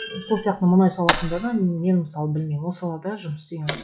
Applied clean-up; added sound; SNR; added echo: classical method log-MMSE.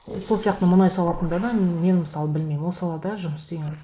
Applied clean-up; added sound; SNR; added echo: neural mask model Resemble Enhance denoiser.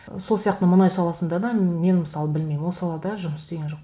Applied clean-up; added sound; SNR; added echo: none; none; none; none.